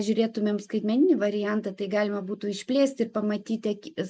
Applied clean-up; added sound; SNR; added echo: neural mask model Resemble Enhance denoiser.